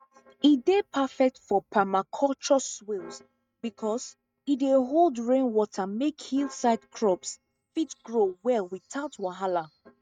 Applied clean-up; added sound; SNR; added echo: neural mask model RNNoise.